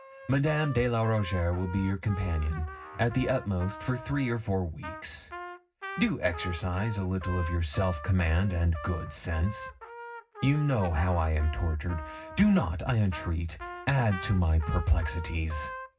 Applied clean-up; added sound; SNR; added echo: none; Trumpet; 15 dB; reverberation time 0.4 s.